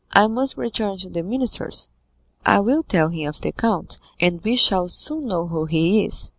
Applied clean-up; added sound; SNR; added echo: none; none; none; none.